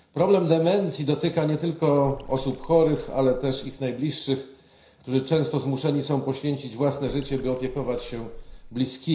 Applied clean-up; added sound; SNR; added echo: none; Water / Splash, splatter; 15 dB; reverberation time 0.5 s.